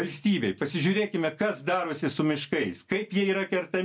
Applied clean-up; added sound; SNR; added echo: none; none; none; none.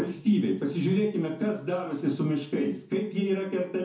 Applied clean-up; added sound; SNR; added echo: none; none; none; reverberation time 0.7 s.